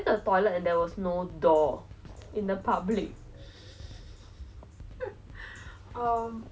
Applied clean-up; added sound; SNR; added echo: none; Drum kit; 19 dB; none.